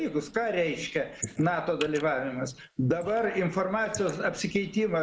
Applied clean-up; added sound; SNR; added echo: neural mask model Resemble Enhance denoiser.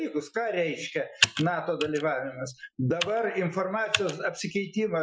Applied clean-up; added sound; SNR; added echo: classical method Wiener filter.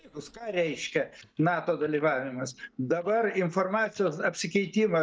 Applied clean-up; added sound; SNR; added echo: neural mask model DeepFilterNet 3.